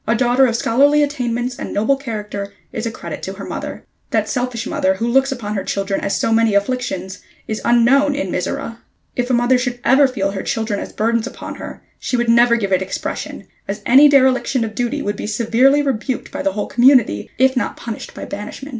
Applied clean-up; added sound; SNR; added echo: none; none; none; none.